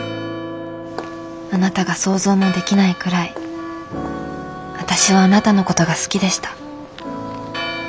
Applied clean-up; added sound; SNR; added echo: none; Church bell; 14 dB; none.